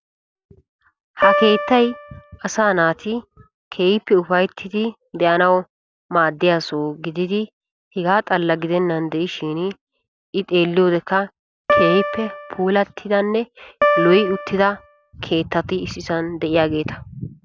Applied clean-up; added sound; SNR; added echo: none; Piano; 2 dB; none.